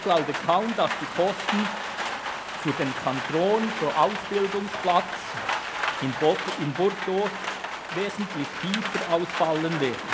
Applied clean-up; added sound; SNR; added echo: none; Rain; 5 dB; none.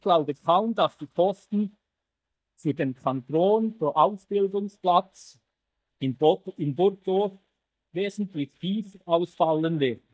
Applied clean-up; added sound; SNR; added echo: neural mask model DeepFilterNet 3.